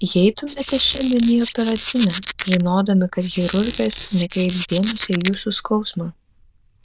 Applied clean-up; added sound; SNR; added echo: neural diffusion model UNIVERSE++.